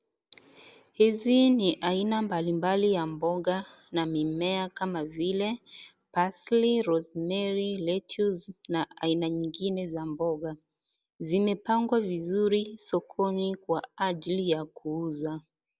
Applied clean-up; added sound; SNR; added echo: none; none; none; none.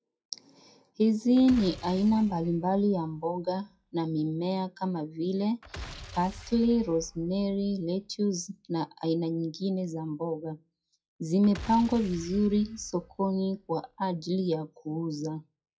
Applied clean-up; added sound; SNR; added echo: classical method WPE with log-MMSE.